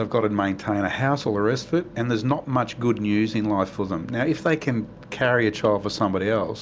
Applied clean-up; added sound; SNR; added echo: none; none; none; none.